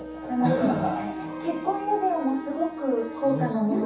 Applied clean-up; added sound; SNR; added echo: none; Bowed string instrument; 10 dB; reverberation time 0.7 s.